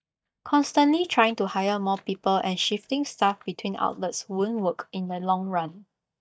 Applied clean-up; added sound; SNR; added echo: neural mask model DeepFilterNet 3.